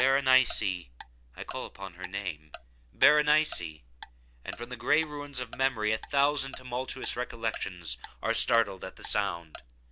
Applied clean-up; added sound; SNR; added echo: none; Tick-tock; 19 dB; none.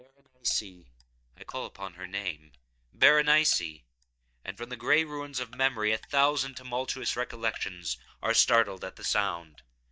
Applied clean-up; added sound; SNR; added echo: neural mask model DeepFilterNet 3.